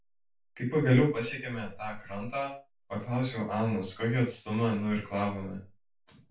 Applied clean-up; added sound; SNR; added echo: none; none; none; reverberation time 0.3 s.